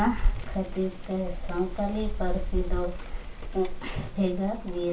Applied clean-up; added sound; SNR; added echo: none; Rain; 0 dB; reverberation time 0.3 s.